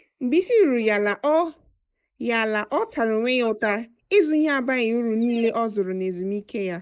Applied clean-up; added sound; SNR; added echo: neural mask model Resemble Enhance denoiser.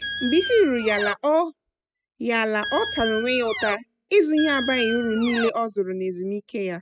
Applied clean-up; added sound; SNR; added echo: classical method spectral subtraction.